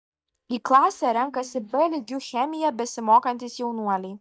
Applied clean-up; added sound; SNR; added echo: neural mask model DeepFilterNet 3.